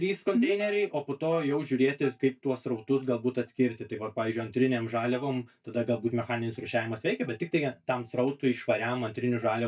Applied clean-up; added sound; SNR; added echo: neural mask model DeepFilterNet 3.